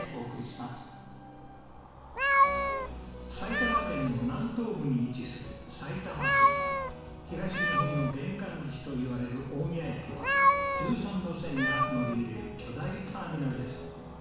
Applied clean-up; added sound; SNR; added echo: none; Meow; -2 dB; reverberation time 1.1 s.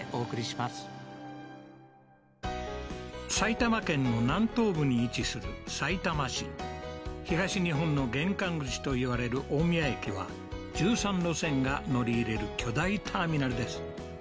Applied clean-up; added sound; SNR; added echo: none; none; none; none.